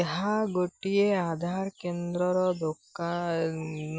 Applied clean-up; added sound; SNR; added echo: none; none; none; none.